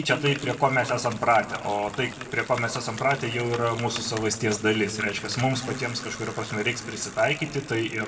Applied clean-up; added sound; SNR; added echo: none; Bicycle; 15 dB; reverberation time 1.1 s.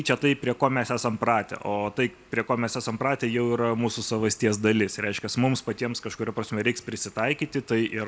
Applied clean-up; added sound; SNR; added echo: none; none; none; none.